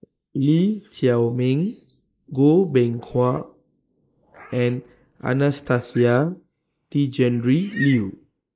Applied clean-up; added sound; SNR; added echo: neural mask model Resemble Enhance denoiser.